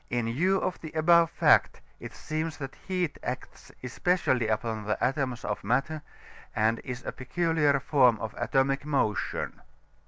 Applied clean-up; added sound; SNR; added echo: none; none; none; none.